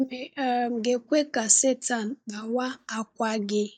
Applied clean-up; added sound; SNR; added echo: neural mask model DeepFilterNet 3.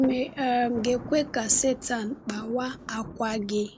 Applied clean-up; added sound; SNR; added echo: none; Thunder; 15 dB; none.